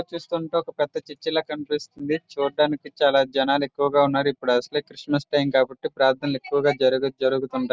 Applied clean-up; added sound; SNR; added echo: none; none; none; none.